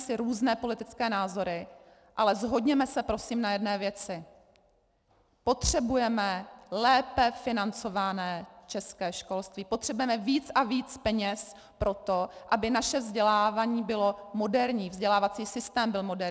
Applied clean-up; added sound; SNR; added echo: none; none; none; none.